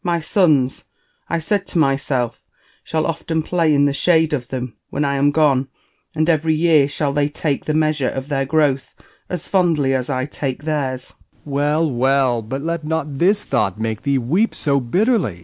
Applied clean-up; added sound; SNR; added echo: none; none; none; none.